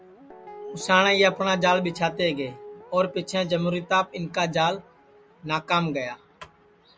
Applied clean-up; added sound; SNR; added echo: none; Guitar; 19 dB; none.